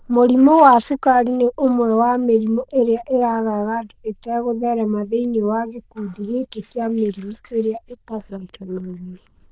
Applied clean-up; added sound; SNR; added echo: neural diffusion model UNIVERSE++.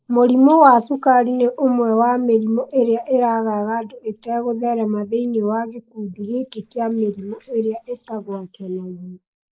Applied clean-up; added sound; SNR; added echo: neural mask model Resemble Enhance denoiser.